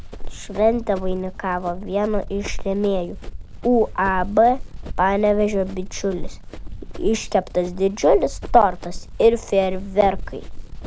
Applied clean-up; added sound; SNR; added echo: none; Run; 7 dB; none.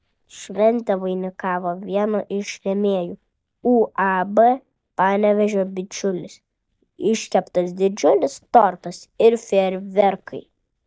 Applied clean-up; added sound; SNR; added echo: neural mask model DeepFilterNet 3.